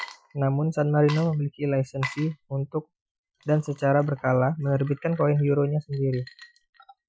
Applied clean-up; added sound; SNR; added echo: classical method Wiener filter.